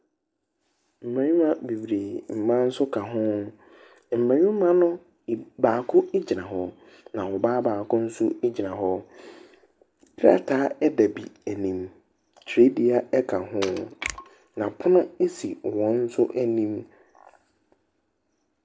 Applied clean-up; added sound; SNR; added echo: none; Wood + Finger snapping; 13 dB; none.